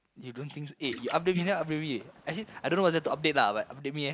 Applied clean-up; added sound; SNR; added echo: neural mask model Resemble Enhance denoiser.